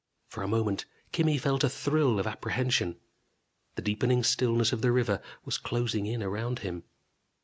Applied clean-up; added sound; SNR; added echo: none; none; none; none.